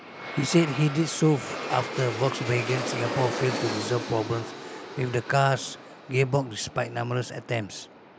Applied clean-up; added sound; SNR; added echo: none; Aircraft; 8 dB; none.